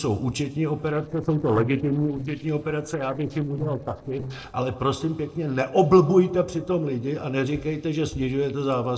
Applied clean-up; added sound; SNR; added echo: neural separator model SepFormer DNS4.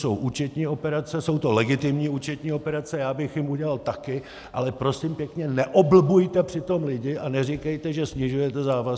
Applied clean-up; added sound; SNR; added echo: none; none; none; none.